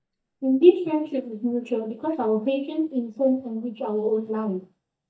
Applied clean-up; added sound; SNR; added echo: neural mask model DeepFilterNet 3.